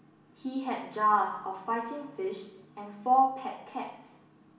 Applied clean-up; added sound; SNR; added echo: none; none; none; reverberation time 0.8 s.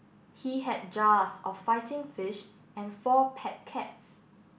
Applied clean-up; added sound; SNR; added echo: none; none; none; none.